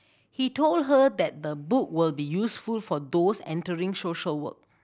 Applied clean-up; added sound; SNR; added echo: none; none; none; none.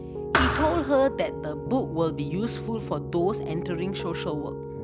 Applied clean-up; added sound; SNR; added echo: none; Piano + Thump, thud; 3 dB; none.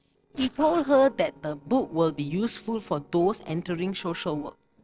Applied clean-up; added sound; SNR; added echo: neural separator model SepFormer DNS4.